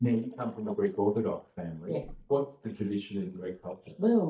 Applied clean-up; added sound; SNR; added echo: neural mask model DeepFilterNet 3.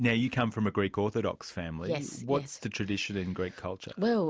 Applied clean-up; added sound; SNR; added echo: none; none; none; none.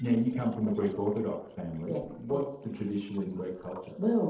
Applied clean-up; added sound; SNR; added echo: neural separator model SepFormer DNS4.